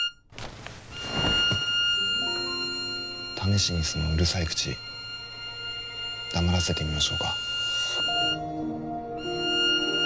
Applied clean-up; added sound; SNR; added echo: none; Bowed string instrument; 0 dB; none.